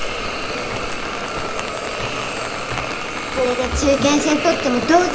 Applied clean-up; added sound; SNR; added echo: none; Rain + Hiss; 3 dB; none.